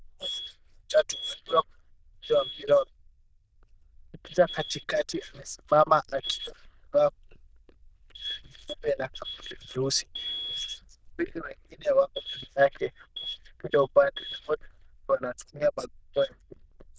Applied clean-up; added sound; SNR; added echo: neural diffusion model UNIVERSE++.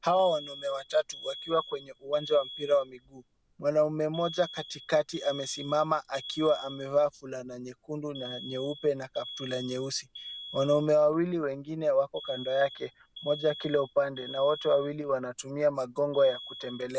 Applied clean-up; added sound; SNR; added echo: none; Alarm; 16 dB; none.